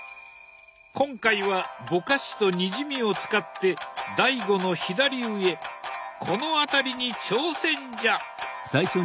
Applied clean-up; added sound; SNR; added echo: none; none; none; none.